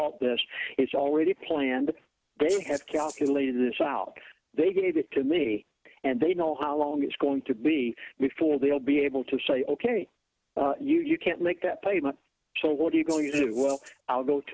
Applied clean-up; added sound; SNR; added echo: none; Rattle (instrument); 19 dB; none.